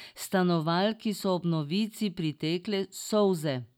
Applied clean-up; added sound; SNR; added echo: none; none; none; none.